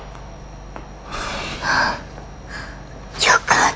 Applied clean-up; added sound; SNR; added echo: none; none; none; none.